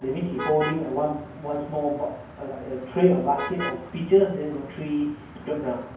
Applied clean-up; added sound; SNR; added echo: none; Motor vehicle (road); 13 dB; reverberation time 0.9 s.